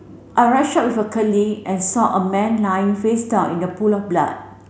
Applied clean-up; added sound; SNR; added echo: none; none; none; none.